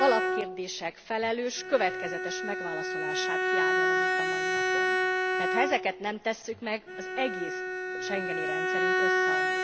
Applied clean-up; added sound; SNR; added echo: none; Bowed string instrument; -4 dB; none.